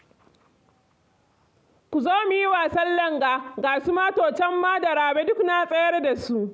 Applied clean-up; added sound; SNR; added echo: none; none; none; none.